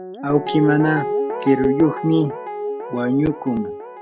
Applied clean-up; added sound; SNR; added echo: none; Guitar; 5 dB; none.